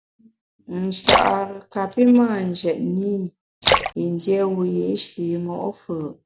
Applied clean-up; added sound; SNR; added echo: none; Splash, splatter; 4 dB; none.